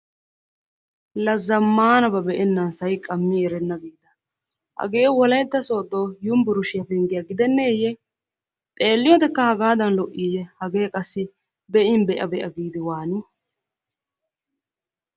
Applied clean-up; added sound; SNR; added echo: none; none; none; none.